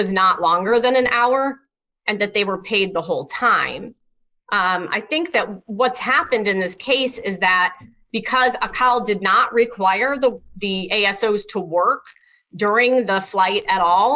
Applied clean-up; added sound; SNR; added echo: neural mask model Resemble Enhance denoiser.